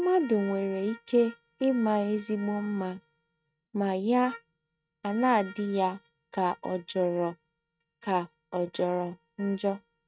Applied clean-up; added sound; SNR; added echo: neural mask model RNNoise.